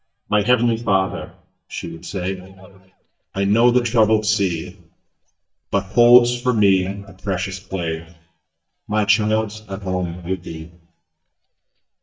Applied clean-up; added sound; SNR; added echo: neural mask model DeepFilterNet 3.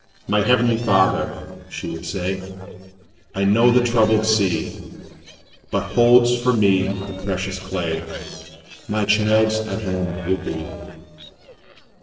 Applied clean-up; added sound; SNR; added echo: neural separator model SepFormer DNS4.